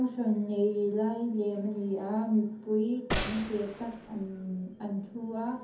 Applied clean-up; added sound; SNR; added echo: none; Gunshot, gunfire; 8 dB; reverberation time 0.5 s.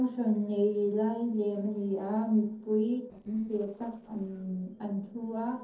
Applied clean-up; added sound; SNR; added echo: neural separator model SepFormer DNS4.